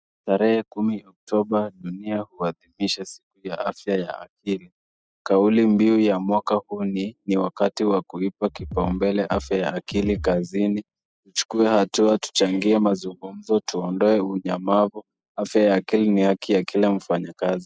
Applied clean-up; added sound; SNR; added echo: classical method spectral subtraction.